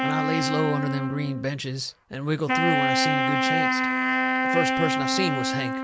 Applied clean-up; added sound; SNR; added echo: none; Wind instrument, woodwind instrument; -3 dB; none.